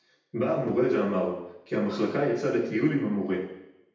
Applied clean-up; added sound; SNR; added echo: none; none; none; reverberation time 0.8 s.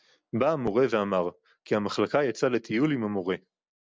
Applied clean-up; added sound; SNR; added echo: none; none; none; none.